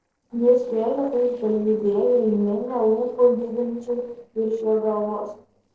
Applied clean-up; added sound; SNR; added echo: neural separator model SepFormer DNS4.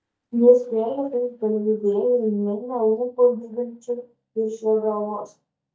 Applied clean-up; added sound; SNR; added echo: neural mask model DeepFilterNet 3.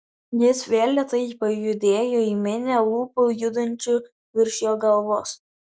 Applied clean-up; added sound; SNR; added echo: none; none; none; none.